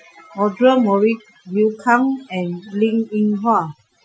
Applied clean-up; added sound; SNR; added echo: classical method Wiener filter.